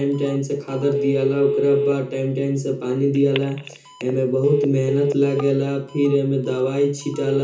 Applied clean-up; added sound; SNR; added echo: none; Telephone; 7 dB; reverberation time 0.6 s.